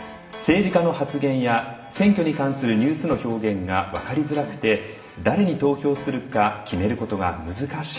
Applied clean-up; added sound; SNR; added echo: none; Whoosh, swoosh, swish; 18 dB; reverberation time 1.0 s.